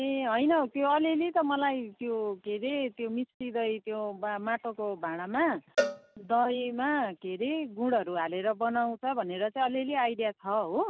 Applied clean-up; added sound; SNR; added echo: none; Cowbell; 7 dB; none.